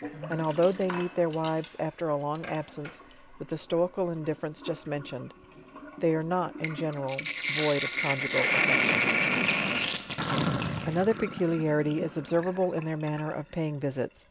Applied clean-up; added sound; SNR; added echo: none; Sink (filling or washing); 3 dB; none.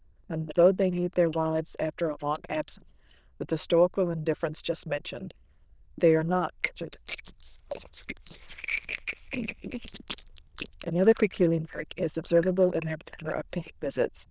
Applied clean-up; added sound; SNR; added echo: neural diffusion model UNIVERSE++.